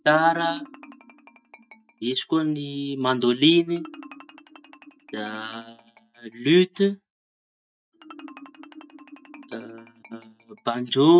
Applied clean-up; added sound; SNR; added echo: neural mask model DeepFilterNet 3.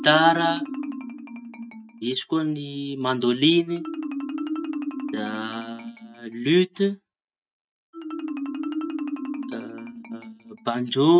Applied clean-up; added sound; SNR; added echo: neural mask model RNNoise.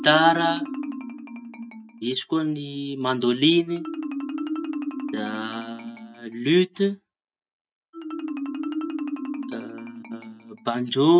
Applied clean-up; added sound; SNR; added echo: none; Marimba, xylophone; 8 dB; none.